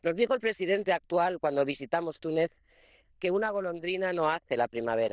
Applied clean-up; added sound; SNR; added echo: neural diffusion model UNIVERSE++.